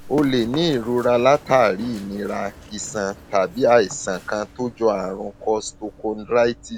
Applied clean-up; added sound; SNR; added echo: none; Run; 19 dB; none.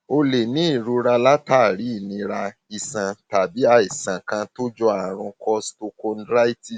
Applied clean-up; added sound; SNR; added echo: none; none; none; none.